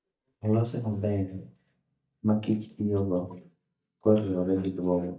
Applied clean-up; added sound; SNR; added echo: neural mask model DeepFilterNet 3.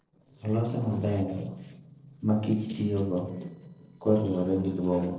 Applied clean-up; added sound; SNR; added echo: neural separator model SepFormer DNS4.